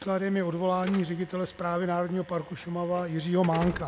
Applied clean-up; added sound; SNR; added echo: none; Slam / Alarm; 16 dB; none.